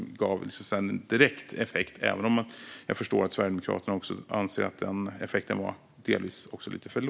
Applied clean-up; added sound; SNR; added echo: none; none; none; none.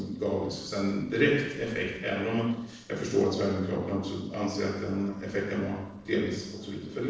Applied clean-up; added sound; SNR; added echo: neural separator model SepFormer DNS4.